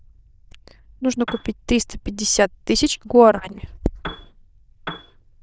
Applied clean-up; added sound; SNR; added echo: neural diffusion model UNIVERSE++.